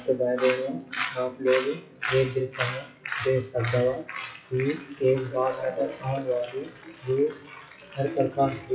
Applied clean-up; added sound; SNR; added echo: classical method WPE with log-MMSE.